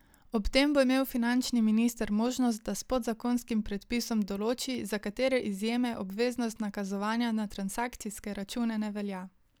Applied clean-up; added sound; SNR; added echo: none; none; none; none.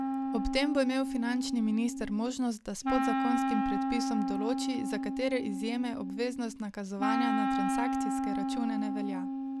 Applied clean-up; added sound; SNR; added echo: none; Wind instrument, woodwind instrument; -1 dB; none.